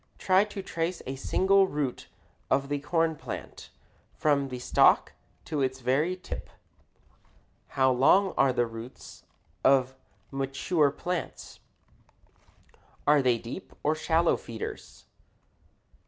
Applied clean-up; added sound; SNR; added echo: none; none; none; none.